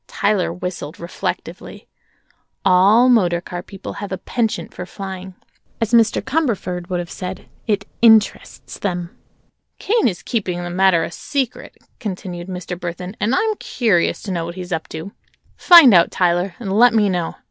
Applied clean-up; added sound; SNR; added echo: none; none; none; none.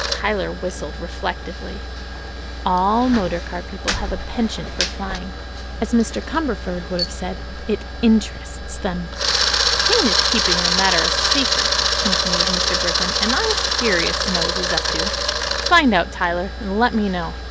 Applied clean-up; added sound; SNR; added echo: none; Camera; 0 dB; none.